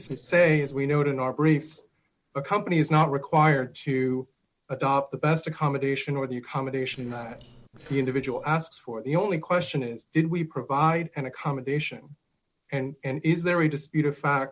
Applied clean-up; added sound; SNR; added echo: neural separator model SepFormer DNS4.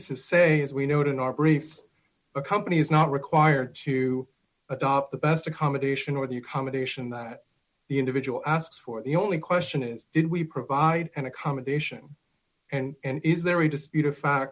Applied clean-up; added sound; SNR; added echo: none; none; none; none.